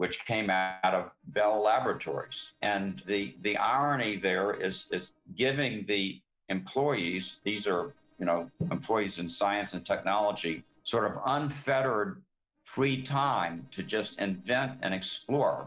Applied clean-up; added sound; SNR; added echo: neural separator model SepFormer DNS4.